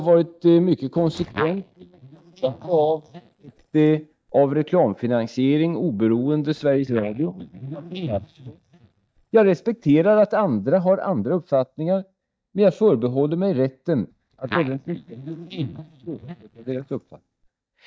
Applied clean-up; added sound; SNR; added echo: neural mask model DeepFilterNet 3.